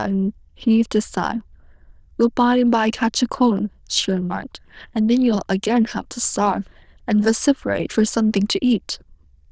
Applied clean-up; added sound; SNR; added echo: neural diffusion model UNIVERSE++.